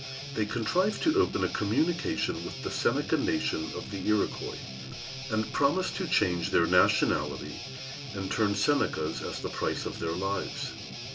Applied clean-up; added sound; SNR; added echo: none; Guitar; 10 dB; reverberation time 0.2 s.